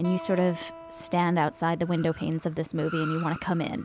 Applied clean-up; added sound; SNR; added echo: none; Acoustic guitar + Car; 14 dB; none.